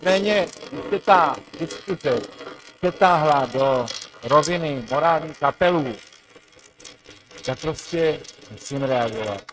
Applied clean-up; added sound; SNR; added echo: neural mask model RNNoise.